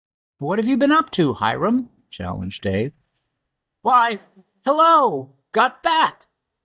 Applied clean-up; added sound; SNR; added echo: neural mask model DeepFilterNet 3.